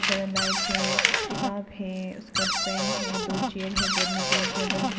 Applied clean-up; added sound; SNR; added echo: none; Tools + Cupboard open or close; -5 dB; none.